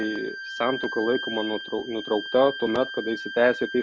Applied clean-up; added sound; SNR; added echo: none; Wind instrument, woodwind instrument; 9 dB; none.